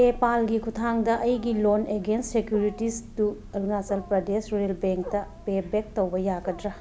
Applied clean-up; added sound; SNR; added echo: none; Wild animals; 16 dB; none.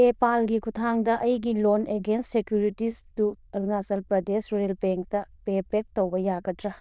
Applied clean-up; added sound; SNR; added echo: neural diffusion model UNIVERSE++.